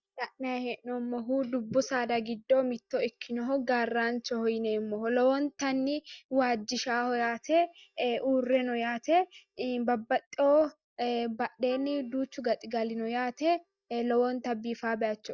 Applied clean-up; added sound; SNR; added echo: neural mask model DeepFilterNet 3.